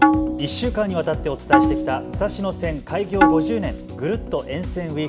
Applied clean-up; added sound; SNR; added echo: none; Tabla; -2 dB; none.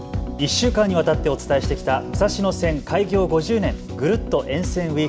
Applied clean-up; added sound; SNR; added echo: none; none; none; none.